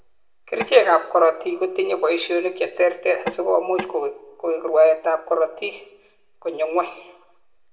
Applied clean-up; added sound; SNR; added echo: none; Tap / Wood; 14 dB; reverberation time 0.9 s.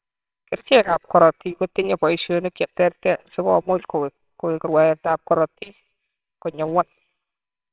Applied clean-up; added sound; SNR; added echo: neural separator model SepFormer WHAMR!.